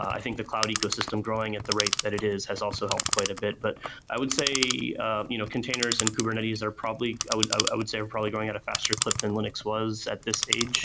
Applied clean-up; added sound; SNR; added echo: none; Clock; 3 dB; none.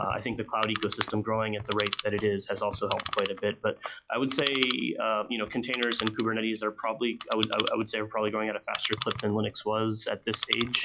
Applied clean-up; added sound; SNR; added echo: classical method log-MMSE.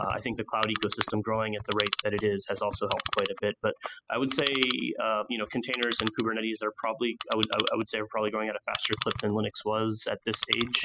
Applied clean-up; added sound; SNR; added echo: classical method spectral subtraction.